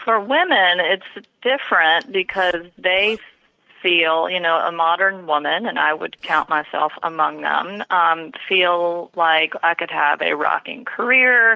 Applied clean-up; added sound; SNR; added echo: neural mask model RNNoise.